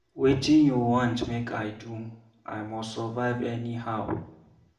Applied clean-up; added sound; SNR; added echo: none; none; none; reverberation time 0.5 s.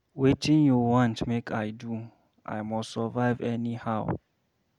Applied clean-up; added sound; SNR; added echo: none; none; none; none.